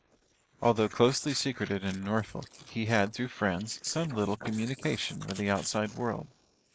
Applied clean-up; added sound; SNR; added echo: neural mask model Resemble Enhance denoiser.